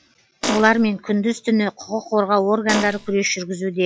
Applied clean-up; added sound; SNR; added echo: classical method log-MMSE.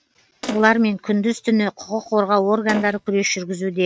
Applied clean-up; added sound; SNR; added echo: neural mask model RNNoise.